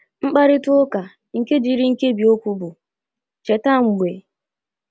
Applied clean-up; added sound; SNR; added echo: none; none; none; none.